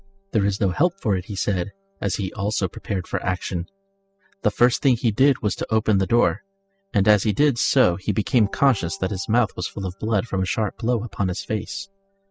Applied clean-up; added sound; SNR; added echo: classical method spectral subtraction.